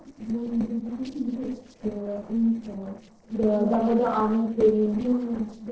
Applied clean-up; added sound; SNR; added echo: neural separator model SepFormer DNS4.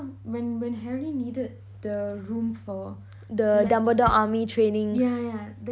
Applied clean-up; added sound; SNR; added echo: none; none; none; none.